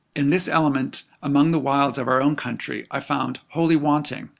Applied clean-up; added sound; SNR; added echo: none; none; none; none.